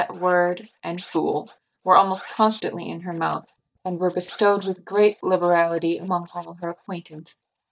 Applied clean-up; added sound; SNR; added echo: neural mask model DeepFilterNet 3.